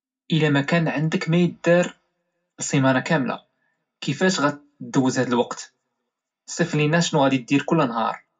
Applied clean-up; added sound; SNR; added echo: none; none; none; reverberation time 0.4 s.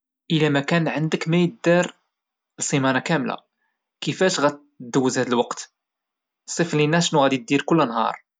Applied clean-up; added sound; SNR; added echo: none; none; none; none.